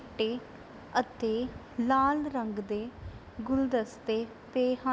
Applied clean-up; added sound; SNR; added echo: none; none; none; none.